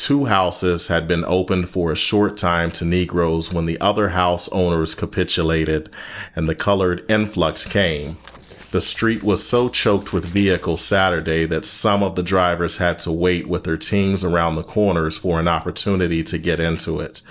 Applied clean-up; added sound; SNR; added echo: neural separator model SepFormer DNS4.